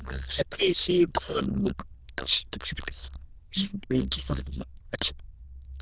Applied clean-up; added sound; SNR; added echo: neural diffusion model UNIVERSE++.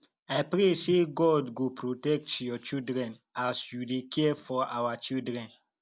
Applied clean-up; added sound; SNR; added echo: none; none; none; none.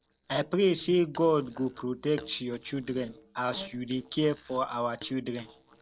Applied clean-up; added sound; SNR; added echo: neural separator model SepFormer DNS4.